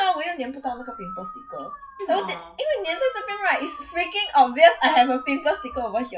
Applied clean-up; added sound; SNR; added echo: classical method WPE with log-MMSE.